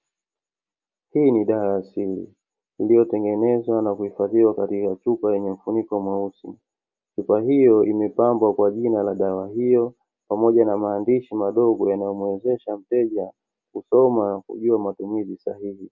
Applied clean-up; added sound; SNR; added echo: none; none; none; none.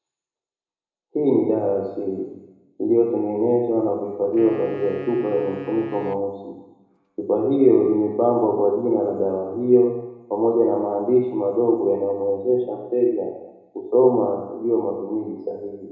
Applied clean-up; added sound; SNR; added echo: none; Wind instrument, woodwind instrument; 17 dB; reverberation time 1.0 s.